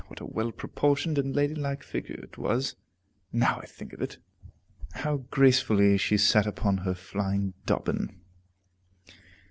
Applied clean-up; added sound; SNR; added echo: none; none; none; none.